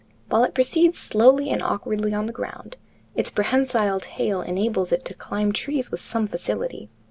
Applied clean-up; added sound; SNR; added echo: none; none; none; none.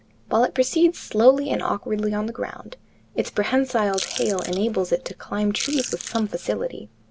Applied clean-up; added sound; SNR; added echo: none; Chewing, mastication / Crushing; 10 dB; none.